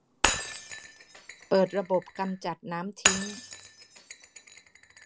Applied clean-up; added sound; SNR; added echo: none; Shatter; 1 dB; none.